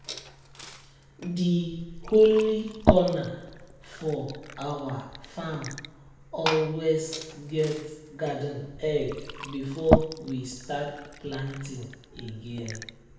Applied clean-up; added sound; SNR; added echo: none; Fill (with liquid) / Glass; 4 dB; reverberation time 0.9 s.